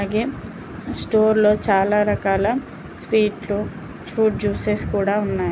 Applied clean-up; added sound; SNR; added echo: none; none; none; none.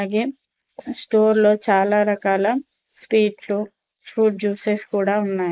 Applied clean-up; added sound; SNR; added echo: neural mask model Resemble Enhance denoiser.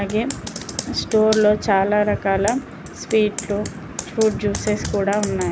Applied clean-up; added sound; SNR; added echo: none; Computer keyboard; 15 dB; none.